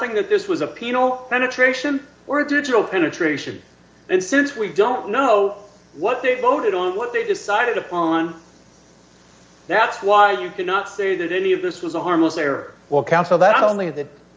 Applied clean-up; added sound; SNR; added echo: none; none; none; none.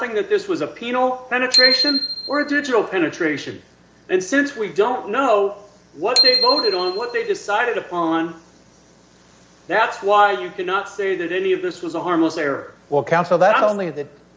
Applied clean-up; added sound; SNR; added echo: none; Bicycle bell; 3 dB; none.